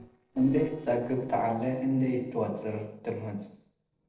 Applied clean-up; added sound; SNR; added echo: neural separator model SepFormer DNS4.